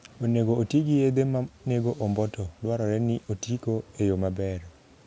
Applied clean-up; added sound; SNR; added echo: none; none; none; none.